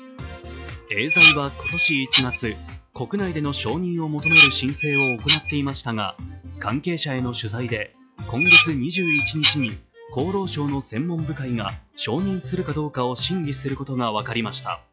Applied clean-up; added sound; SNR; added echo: classical method log-MMSE.